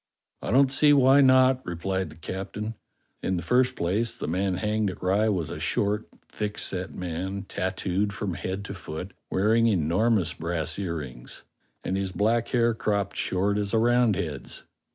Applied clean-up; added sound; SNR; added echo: none; none; none; none.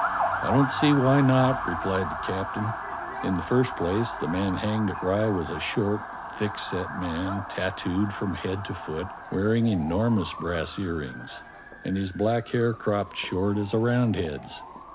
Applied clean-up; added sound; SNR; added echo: none; Motor vehicle (road) / Siren; 8 dB; none.